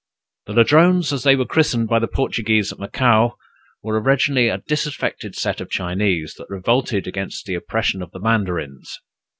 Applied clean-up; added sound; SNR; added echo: none; none; none; none.